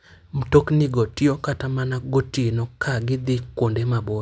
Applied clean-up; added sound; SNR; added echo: none; none; none; none.